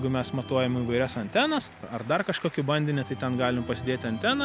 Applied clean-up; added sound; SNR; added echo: none; Organ; 14 dB; none.